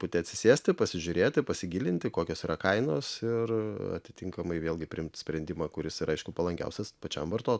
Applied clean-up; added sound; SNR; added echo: none; none; none; none.